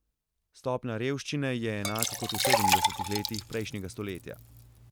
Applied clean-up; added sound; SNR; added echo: none; Liquid; -3 dB; none.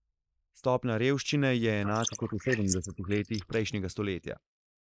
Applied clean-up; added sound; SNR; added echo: neural mask model Resemble Enhance denoiser.